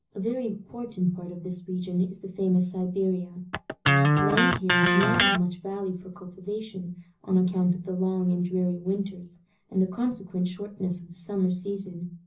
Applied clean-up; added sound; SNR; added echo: none; Electric guitar; -4 dB; reverberation time 0.5 s.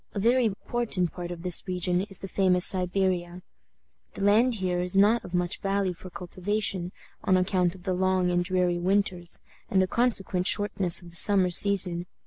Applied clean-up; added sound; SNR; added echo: none; none; none; none.